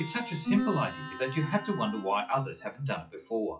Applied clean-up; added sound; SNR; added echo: classical method WPE with log-MMSE.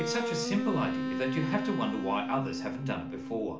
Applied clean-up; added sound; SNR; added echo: none; Wind instrument, woodwind instrument; 1 dB; reverberation time 0.4 s.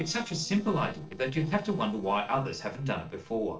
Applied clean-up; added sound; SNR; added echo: neural separator model SepFormer DNS4.